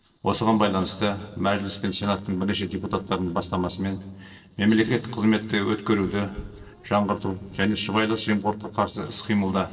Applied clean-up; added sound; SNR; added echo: neural separator model SepFormer DNS4.